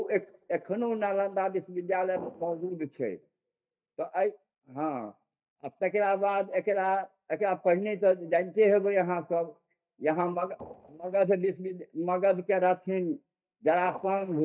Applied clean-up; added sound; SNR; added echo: neural mask model DeepFilterNet 3.